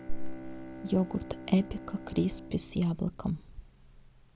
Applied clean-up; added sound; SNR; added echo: none; Bowed string instrument; 15 dB; none.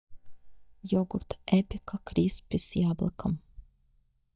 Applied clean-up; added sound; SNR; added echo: neural mask model DeepFilterNet 3.